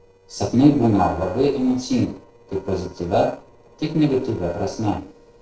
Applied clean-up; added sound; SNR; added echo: neural separator model SepFormer DNS4.